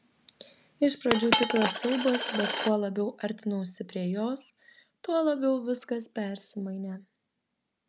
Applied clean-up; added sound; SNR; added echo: none; Coin (dropping); 2 dB; none.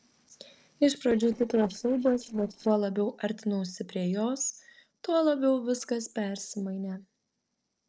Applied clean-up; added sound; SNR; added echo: neural separator model SepFormer DNS4.